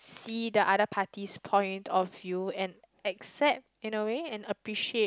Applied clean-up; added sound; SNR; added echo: none; none; none; none.